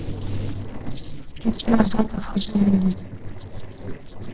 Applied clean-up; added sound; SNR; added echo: neural separator model SepFormer DNS4.